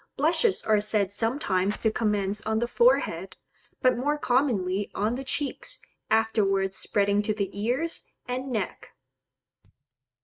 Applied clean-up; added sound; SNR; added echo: neural mask model RNNoise.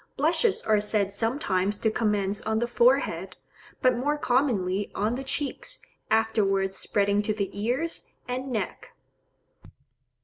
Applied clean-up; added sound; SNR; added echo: none; none; none; none.